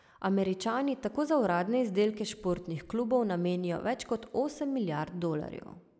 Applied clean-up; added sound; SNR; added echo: none; none; none; none.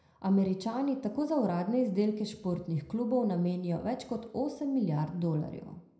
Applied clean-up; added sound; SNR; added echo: none; none; none; reverberation time 0.5 s.